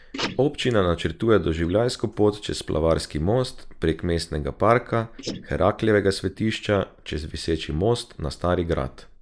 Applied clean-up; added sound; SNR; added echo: neural mask model Resemble Enhance denoiser.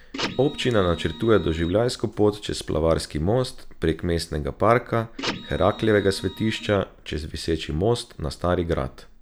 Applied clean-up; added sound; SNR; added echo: none; Printer; 11 dB; none.